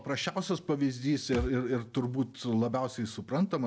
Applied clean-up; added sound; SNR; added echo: none; Thump, thud; 11 dB; none.